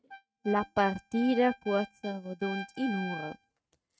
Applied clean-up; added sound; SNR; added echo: neural mask model RNNoise.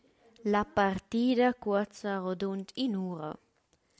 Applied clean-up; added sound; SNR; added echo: none; none; none; none.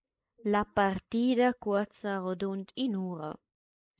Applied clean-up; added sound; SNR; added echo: neural mask model Resemble Enhance denoiser.